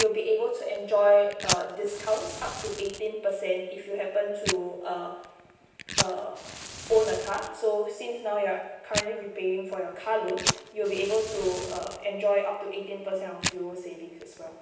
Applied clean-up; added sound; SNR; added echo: none; Fire; 8 dB; reverberation time 0.9 s.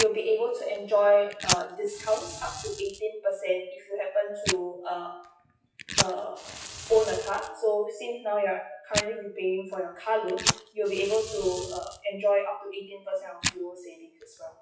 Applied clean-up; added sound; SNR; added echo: classical method WPE with log-MMSE.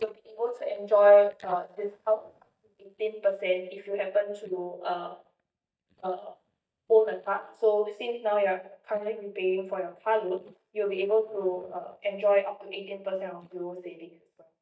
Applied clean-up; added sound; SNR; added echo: neural mask model DeepFilterNet 3.